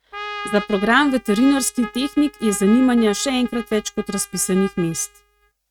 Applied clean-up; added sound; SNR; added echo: neural mask model RNNoise.